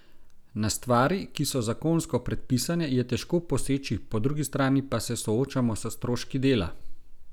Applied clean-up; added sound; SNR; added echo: none; none; none; none.